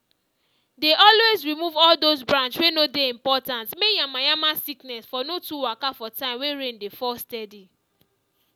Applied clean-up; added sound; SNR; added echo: none; none; none; none.